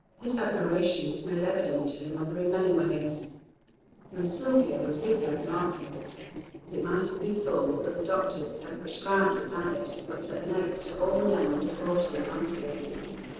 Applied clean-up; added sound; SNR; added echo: neural separator model SepFormer DNS4.